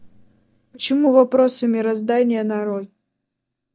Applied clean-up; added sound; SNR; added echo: neural mask model DeepFilterNet 3.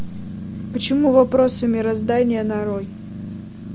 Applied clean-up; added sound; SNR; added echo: none; Growling; 11 dB; none.